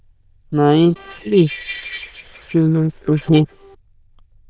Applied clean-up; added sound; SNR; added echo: neural diffusion model UNIVERSE++.